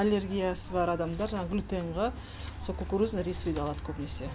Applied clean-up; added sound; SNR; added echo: none; none; none; none.